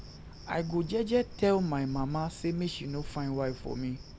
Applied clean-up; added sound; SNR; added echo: none; Cricket; 12 dB; none.